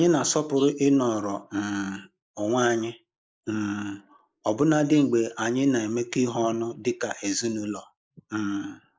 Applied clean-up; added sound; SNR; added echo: neural mask model Resemble Enhance denoiser.